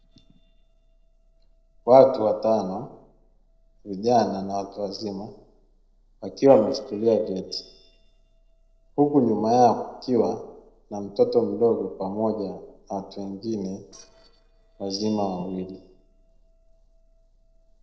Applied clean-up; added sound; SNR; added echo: neural separator model SepFormer DNS4.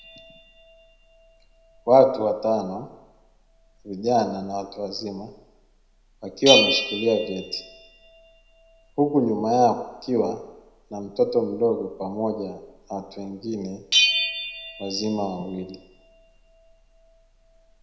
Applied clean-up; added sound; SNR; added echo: none; Bell; 6 dB; reverberation time 0.8 s.